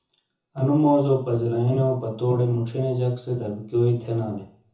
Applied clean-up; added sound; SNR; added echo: none; none; none; reverberation time 0.5 s.